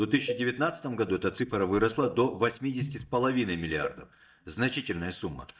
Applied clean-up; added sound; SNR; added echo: neural mask model DeepFilterNet 3.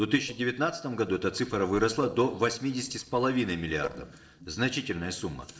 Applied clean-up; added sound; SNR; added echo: neural separator model SepFormer DNS4.